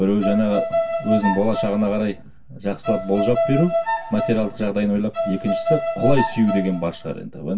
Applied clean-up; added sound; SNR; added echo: none; Bowed string instrument; 3 dB; reverberation time 0.2 s.